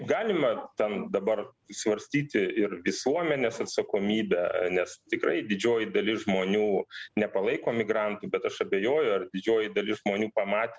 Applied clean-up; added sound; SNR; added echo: none; none; none; none.